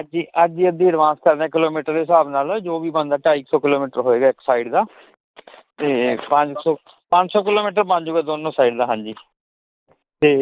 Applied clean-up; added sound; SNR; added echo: neural mask model Resemble Enhance denoiser.